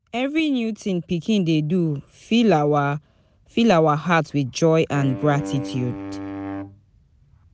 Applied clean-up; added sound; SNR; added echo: none; Wind instrument, woodwind instrument; 11 dB; none.